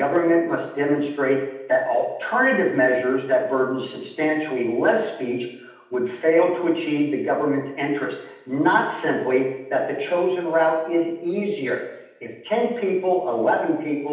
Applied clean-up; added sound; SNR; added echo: none; none; none; reverberation time 0.8 s.